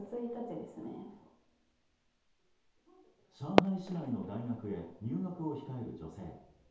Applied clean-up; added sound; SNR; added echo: none; Fireworks; 0 dB; reverberation time 0.8 s.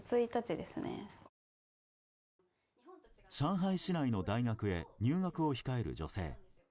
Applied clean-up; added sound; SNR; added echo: none; none; none; none.